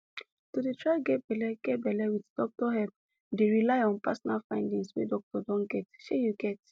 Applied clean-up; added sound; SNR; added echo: none; none; none; none.